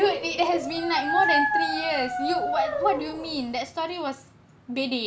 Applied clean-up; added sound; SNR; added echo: none; Dog; 0 dB; none.